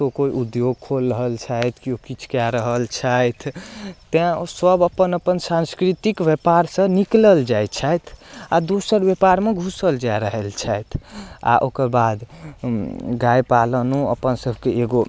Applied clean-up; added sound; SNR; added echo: none; none; none; none.